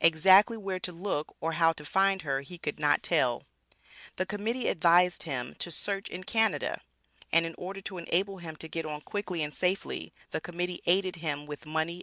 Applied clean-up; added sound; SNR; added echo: none; none; none; none.